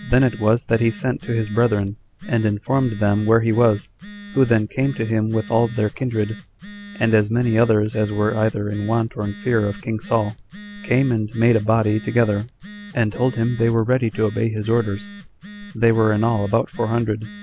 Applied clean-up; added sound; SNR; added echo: none; Telephone; 17 dB; none.